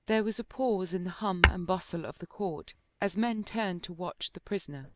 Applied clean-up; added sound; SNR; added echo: none; Tap / Hammer / Glass; 1 dB; none.